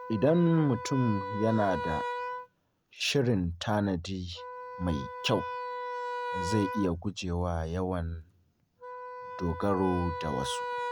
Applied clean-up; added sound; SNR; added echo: none; Wind instrument, woodwind instrument; 7 dB; none.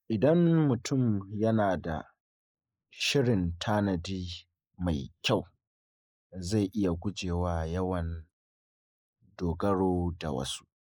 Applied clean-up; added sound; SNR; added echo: neural mask model Resemble Enhance denoiser.